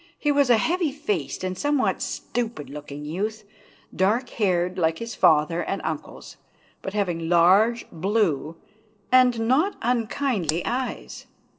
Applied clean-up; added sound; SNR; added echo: neural separator model SepFormer DNS4.